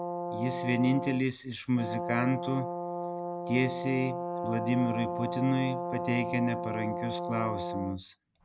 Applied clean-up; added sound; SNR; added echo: none; Brass instrument; 4 dB; none.